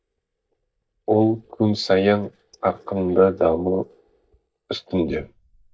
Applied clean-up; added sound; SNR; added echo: neural mask model DeepFilterNet 3.